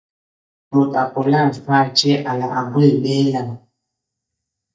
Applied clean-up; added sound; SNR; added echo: neural mask model DeepFilterNet 3.